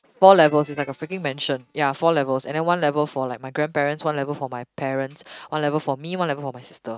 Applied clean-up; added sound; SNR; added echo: neural mask model RNNoise.